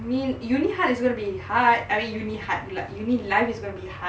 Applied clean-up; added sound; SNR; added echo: none; none; none; none.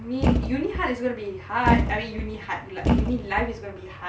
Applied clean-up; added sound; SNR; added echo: none; Thump, thud; -2 dB; none.